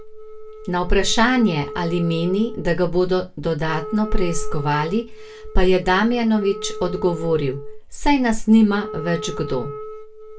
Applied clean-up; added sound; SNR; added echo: none; Wind instrument, woodwind instrument; 15 dB; reverberation time 0.2 s.